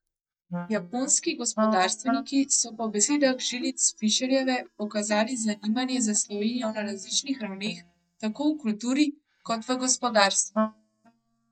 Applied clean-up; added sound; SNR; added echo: neural mask model DeepFilterNet 3.